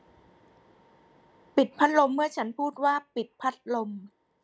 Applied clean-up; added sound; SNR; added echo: none; none; none; none.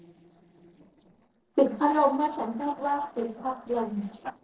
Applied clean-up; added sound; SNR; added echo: neural separator model SepFormer DNS4.